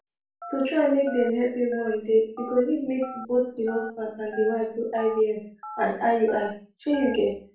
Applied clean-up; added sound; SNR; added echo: none; Telephone; 16 dB; reverberation time 0.4 s.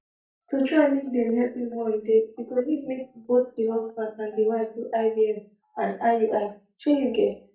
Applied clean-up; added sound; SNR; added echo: neural mask model DeepFilterNet 3.